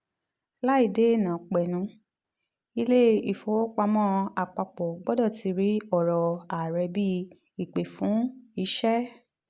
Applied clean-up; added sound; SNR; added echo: none; none; none; none.